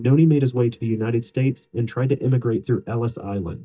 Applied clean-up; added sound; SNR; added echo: neural mask model DeepFilterNet 3.